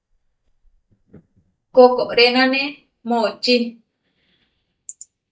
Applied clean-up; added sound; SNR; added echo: neural mask model DeepFilterNet 3.